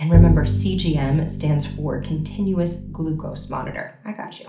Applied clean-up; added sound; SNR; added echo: none; Bowed string instrument; 0 dB; reverberation time 0.4 s.